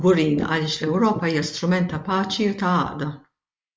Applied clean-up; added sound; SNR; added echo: neural mask model Resemble Enhance denoiser.